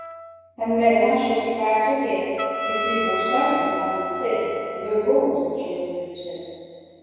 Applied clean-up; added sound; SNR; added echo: none; Trumpet; 8 dB; reverberation time 2.2 s.